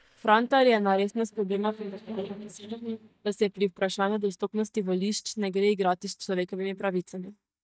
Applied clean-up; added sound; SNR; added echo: neural mask model DeepFilterNet 3.